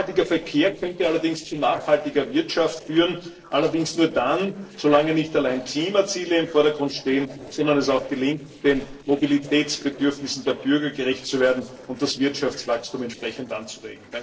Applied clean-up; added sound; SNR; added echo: neural separator model SepFormer DNS4.